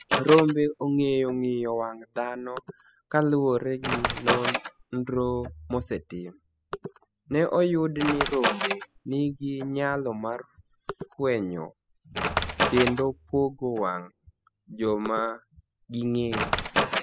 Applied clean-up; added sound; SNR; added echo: classical method spectral subtraction.